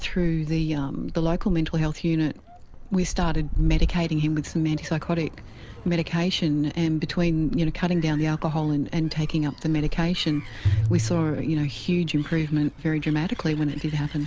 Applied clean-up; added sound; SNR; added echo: none; Gull, seagull + Bowed string instrument; 6 dB; none.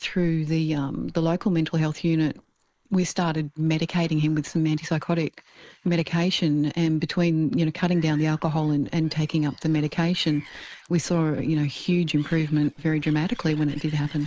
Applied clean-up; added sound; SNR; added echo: neural mask model Resemble Enhance denoiser.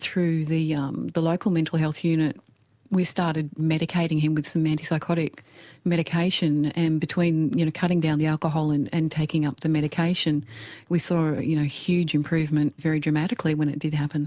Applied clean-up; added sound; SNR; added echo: none; none; none; none.